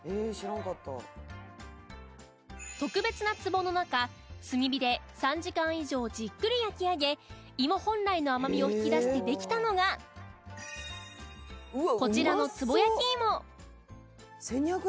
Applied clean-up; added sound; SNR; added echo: none; none; none; none.